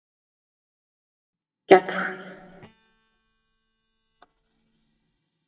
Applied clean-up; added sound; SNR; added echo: neural mask model DeepFilterNet 3.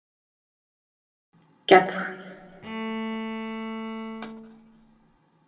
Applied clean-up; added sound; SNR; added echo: none; Bowed string instrument; 6 dB; reverberation time 1.6 s.